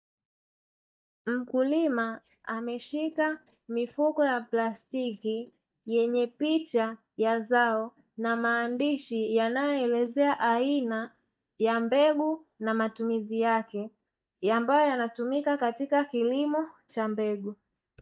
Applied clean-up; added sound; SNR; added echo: neural mask model DeepFilterNet 3.